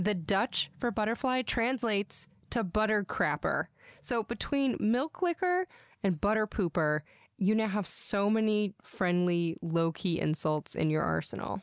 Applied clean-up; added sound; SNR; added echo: none; none; none; none.